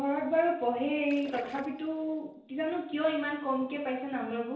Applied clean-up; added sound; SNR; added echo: neural separator model SepFormer DNS4.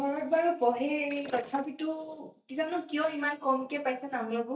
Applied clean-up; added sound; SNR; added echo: neural mask model DeepFilterNet 3.